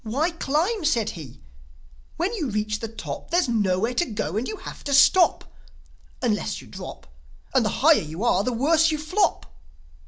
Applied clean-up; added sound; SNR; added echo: none; none; none; none.